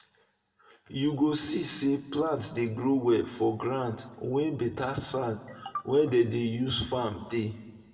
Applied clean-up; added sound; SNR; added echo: none; none; none; reverberation time 1.3 s.